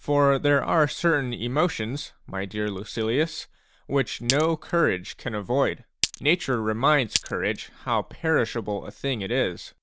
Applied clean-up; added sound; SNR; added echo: none; Glass; 9 dB; none.